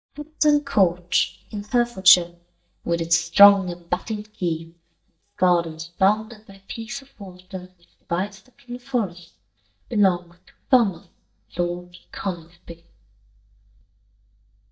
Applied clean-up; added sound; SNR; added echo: neural mask model DeepFilterNet 3.